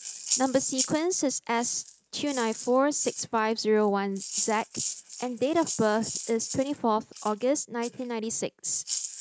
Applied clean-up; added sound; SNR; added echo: neural mask model RNNoise.